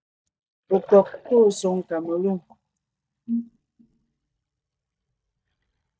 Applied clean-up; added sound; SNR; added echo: neural mask model DeepFilterNet 3.